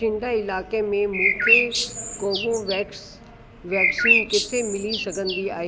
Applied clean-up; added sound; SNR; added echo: none; Bird; -3 dB; none.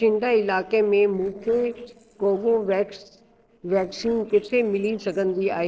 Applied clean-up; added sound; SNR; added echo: neural separator model SepFormer DNS4.